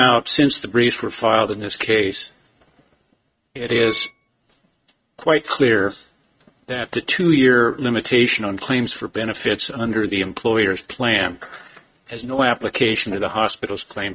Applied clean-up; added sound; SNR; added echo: neural mask model RNNoise.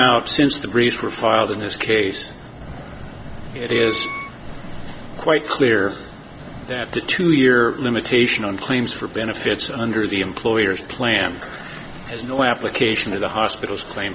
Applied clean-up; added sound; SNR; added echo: none; Wind instrument, woodwind instrument; 12 dB; none.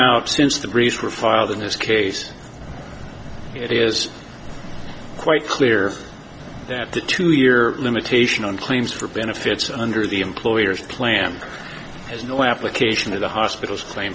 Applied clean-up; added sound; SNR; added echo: none; none; none; none.